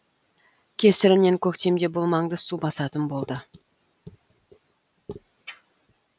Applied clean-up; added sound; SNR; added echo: none; none; none; none.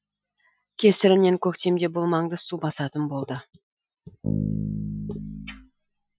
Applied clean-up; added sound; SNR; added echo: classical method Wiener filter.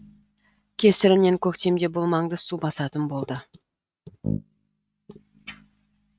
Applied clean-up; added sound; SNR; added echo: neural mask model RNNoise.